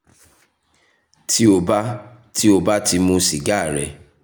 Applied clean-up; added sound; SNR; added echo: none; none; none; none.